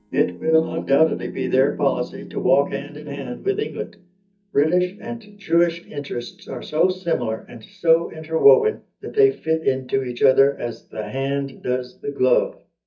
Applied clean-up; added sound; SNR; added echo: neural mask model DeepFilterNet 3.